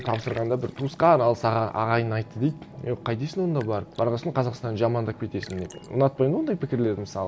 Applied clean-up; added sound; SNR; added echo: none; none; none; none.